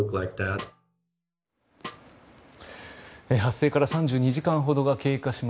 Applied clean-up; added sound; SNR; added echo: none; Snare drum; 20 dB; none.